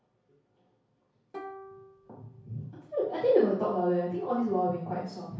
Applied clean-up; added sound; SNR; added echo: none; Plucked string instrument; 17 dB; reverberation time 0.6 s.